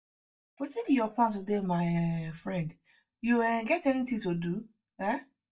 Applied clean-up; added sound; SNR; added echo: neural mask model DeepFilterNet 3.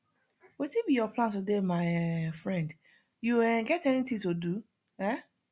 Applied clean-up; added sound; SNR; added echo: none; none; none; none.